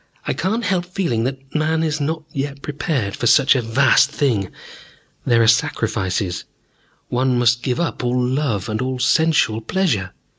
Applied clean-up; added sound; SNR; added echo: none; none; none; none.